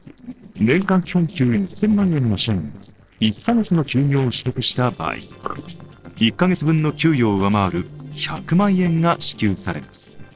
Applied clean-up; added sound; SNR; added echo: neural separator model SepFormer DNS4.